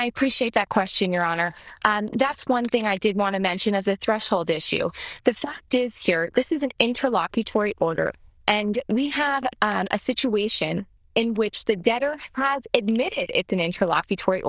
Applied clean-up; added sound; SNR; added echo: neural diffusion model UNIVERSE++.